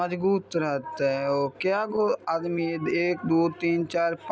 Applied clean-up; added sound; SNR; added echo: none; none; none; none.